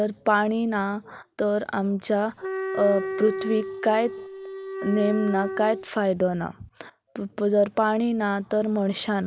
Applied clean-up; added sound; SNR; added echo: none; Wind instrument, woodwind instrument; 7 dB; none.